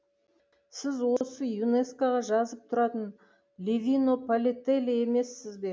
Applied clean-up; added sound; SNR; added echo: none; none; none; none.